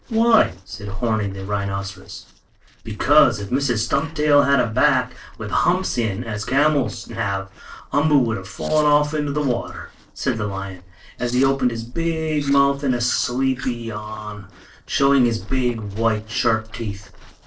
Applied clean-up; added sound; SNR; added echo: neural separator model SepFormer DNS4.